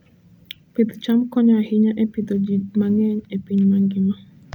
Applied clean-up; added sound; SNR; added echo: none; none; none; none.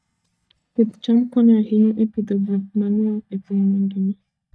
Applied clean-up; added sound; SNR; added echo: neural mask model DeepFilterNet 3.